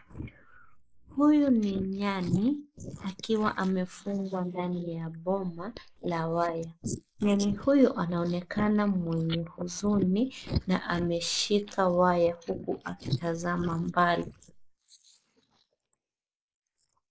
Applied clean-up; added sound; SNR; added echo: neural mask model Resemble Enhance denoiser.